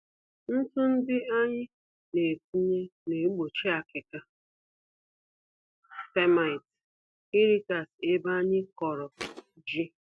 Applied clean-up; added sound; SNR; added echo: none; Thump, thud; 12 dB; none.